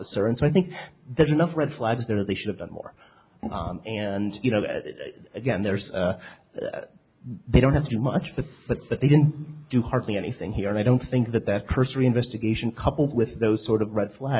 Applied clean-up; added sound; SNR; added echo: none; none; none; none.